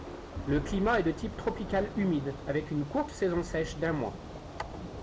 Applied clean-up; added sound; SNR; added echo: none; Thunder / Rain; 8 dB; none.